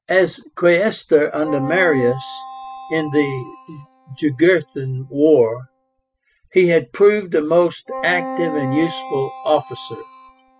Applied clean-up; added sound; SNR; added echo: classical method spectral subtraction.